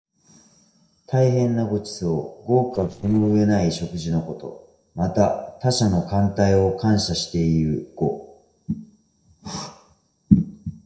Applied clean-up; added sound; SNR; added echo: neural separator model SepFormer DNS4.